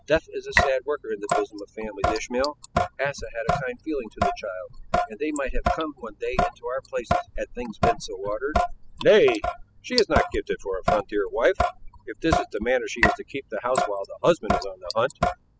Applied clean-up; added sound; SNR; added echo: classical method spectral subtraction.